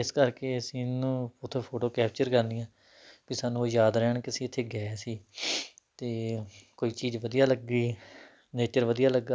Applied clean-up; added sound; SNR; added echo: none; none; none; none.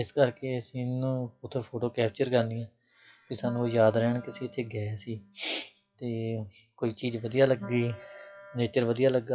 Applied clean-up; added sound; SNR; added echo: classical method WPE with log-MMSE.